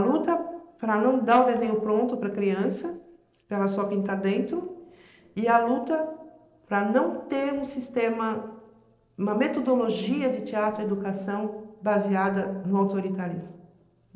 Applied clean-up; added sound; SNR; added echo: neural separator model SepFormer DNS4.